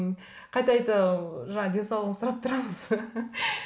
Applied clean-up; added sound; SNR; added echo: none; none; none; none.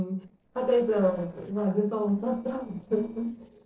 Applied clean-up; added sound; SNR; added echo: neural separator model SepFormer DNS4.